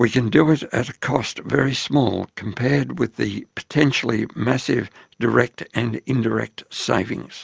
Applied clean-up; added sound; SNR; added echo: none; none; none; none.